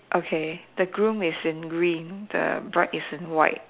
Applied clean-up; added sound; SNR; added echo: none; none; none; none.